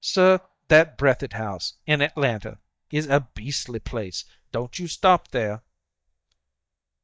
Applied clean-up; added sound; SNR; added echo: neural mask model DeepFilterNet 3.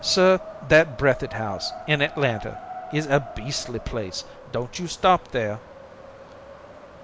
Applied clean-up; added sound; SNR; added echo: none; Wind; 15 dB; none.